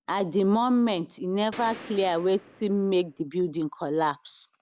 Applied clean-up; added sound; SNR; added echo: none; Gunshot, gunfire; 18 dB; none.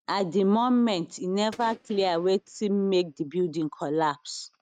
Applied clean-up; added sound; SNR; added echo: neural mask model RNNoise.